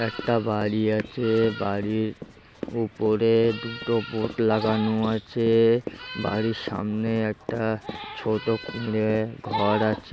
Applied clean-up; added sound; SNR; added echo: none; Run; 16 dB; none.